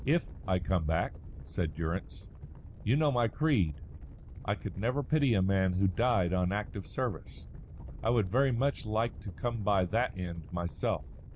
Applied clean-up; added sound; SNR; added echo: none; Animal; 13 dB; none.